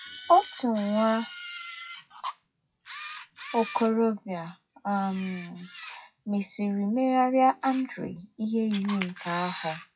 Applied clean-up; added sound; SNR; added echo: classical method WPE with log-MMSE.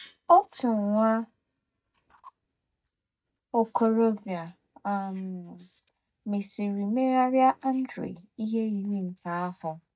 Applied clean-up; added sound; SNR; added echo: neural mask model DeepFilterNet 3.